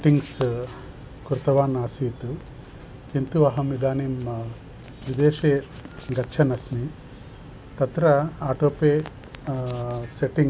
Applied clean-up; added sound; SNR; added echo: none; none; none; none.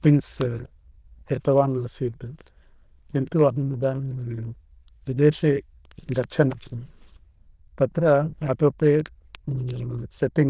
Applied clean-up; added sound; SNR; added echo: neural diffusion model UNIVERSE++.